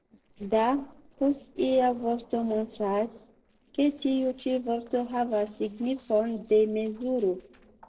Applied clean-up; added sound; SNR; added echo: neural separator model SepFormer DNS4.